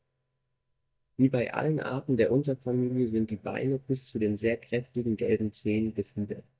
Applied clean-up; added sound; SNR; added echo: neural mask model DeepFilterNet 3.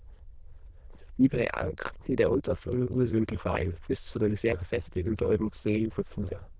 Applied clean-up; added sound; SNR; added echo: neural diffusion model UNIVERSE++.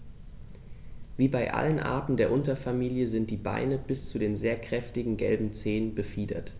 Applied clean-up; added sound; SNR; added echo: none; none; none; none.